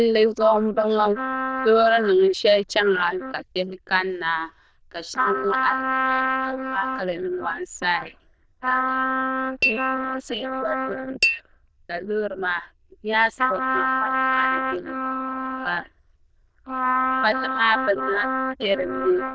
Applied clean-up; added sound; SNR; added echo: neural diffusion model UNIVERSE++.